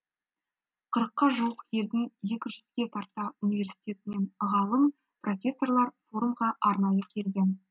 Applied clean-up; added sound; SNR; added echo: none; none; none; none.